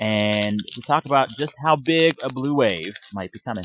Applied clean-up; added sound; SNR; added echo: classical method Wiener filter.